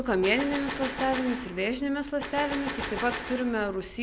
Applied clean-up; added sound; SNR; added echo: none; Gunshot, gunfire; 8 dB; none.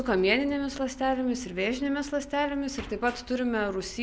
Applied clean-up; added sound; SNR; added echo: none; none; none; none.